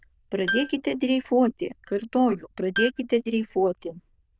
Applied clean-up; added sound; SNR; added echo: neural diffusion model UNIVERSE++.